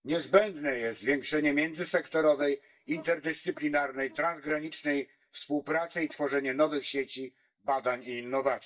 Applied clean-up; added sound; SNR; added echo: neural mask model DeepFilterNet 3.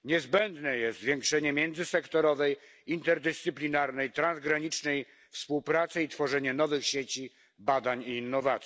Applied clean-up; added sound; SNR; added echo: none; none; none; none.